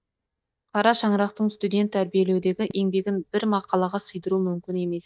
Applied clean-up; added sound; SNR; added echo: neural mask model DeepFilterNet 3.